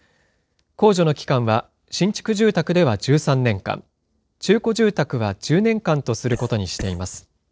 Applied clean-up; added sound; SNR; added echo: neural separator model SepFormer DNS4.